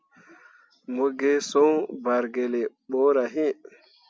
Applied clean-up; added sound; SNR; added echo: none; none; none; none.